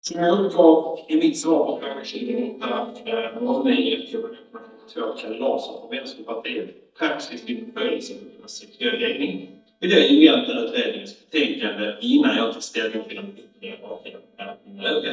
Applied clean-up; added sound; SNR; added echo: neural mask model DeepFilterNet 3.